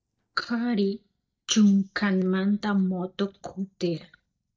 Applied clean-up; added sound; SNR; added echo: neural mask model DeepFilterNet 3.